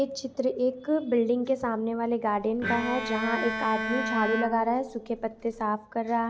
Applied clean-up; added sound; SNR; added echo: none; Bowed string instrument; 5 dB; none.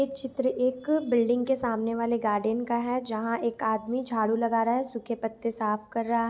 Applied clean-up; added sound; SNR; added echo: none; none; none; none.